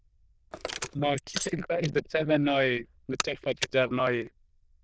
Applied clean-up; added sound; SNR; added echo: neural diffusion model UNIVERSE++.